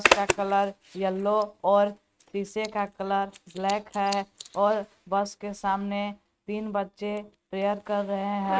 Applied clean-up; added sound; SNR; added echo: neural mask model RNNoise.